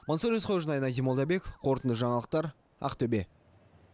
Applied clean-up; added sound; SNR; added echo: none; none; none; none.